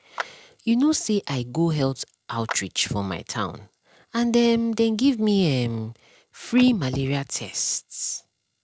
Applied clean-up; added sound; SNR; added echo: neural separator model SepFormer DNS4.